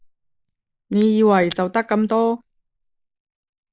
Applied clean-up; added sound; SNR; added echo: neural mask model Resemble Enhance denoiser.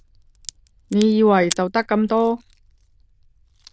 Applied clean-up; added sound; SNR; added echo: neural diffusion model UNIVERSE++.